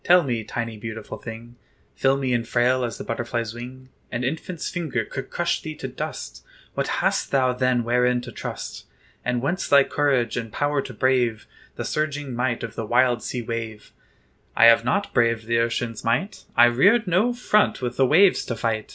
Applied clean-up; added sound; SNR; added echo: none; none; none; none.